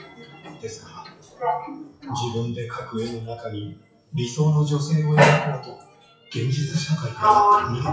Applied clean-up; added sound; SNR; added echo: classical method WPE with log-MMSE.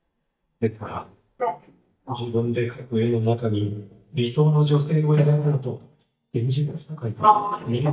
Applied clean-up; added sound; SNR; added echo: neural mask model DeepFilterNet 3.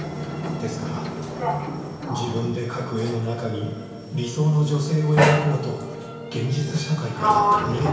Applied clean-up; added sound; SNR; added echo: none; Sliding door; 2 dB; reverberation time 0.6 s.